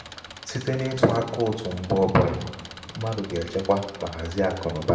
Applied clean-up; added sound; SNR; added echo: none; Engine; 16 dB; reverberation time 0.9 s.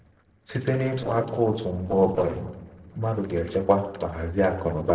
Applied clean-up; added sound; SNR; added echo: neural separator model SepFormer DNS4.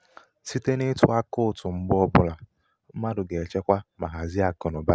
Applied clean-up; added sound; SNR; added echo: none; none; none; none.